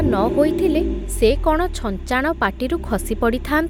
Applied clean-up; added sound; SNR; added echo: none; Vehicle; 4 dB; none.